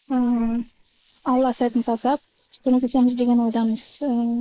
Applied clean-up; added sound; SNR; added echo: neural mask model Resemble Enhance denoiser.